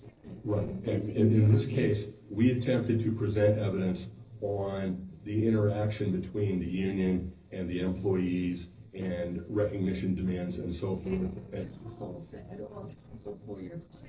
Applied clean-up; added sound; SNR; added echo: neural separator model SepFormer DNS4.